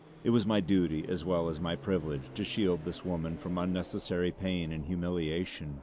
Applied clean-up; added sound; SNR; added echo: none; Fixed-wing aircraft, airplane; 17 dB; none.